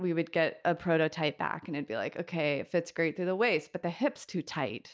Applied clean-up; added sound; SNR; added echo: none; none; none; none.